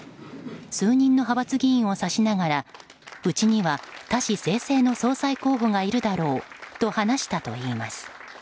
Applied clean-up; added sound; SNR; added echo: none; none; none; none.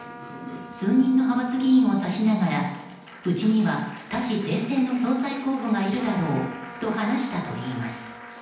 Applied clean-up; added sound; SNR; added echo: none; Trumpet; 20 dB; reverberation time 0.9 s.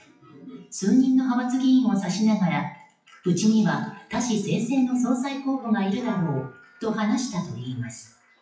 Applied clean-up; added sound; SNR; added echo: classical method WPE with log-MMSE.